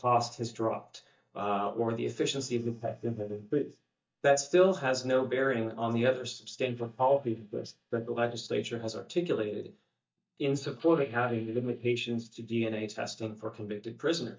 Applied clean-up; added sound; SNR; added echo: neural mask model DeepFilterNet 3.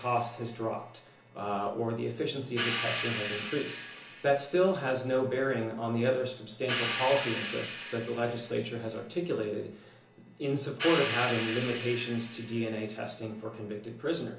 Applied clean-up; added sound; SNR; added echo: none; Hi-hat; 6 dB; reverberation time 0.8 s.